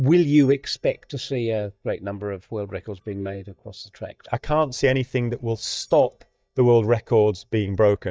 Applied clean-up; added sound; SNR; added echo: neural mask model DeepFilterNet 3.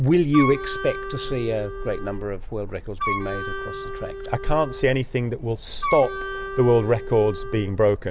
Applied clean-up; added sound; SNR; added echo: none; Wind instrument, woodwind instrument; 9 dB; none.